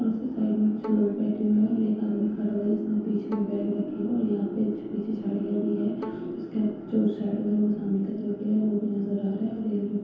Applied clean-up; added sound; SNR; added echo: none; Bowed string instrument; 19 dB; reverberation time 0.8 s.